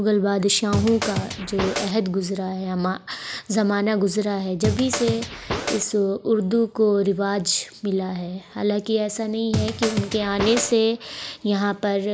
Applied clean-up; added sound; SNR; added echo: none; Scratching (performance technique); 4 dB; none.